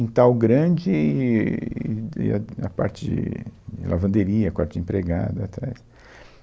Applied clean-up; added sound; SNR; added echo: none; none; none; none.